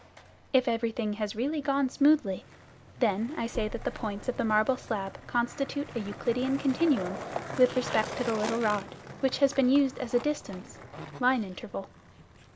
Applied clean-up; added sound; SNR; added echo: none; Skateboard; 13 dB; none.